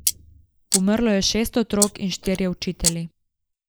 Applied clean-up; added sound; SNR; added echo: neural mask model Resemble Enhance denoiser.